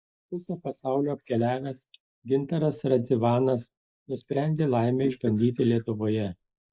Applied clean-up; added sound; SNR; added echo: neural mask model Resemble Enhance denoiser.